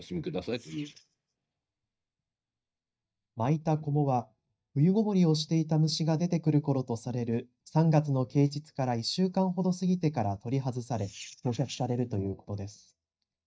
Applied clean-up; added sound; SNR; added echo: neural mask model DeepFilterNet 3.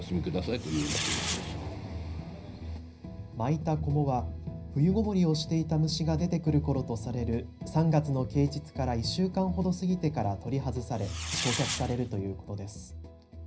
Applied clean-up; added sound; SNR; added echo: none; Fireworks; 6 dB; reverberation time 0.4 s.